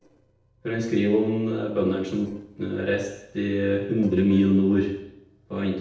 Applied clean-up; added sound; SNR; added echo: neural separator model SepFormer DNS4.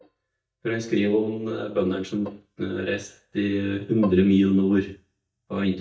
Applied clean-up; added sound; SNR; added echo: neural mask model DeepFilterNet 3.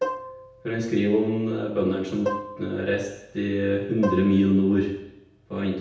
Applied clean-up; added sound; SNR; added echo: none; Plucked string instrument; 10 dB; reverberation time 0.8 s.